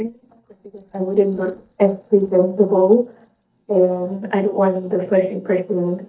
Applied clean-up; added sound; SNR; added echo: neural mask model DeepFilterNet 3.